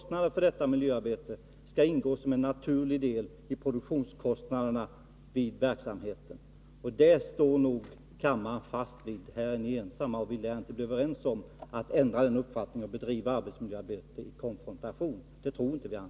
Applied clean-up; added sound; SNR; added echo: none; none; none; none.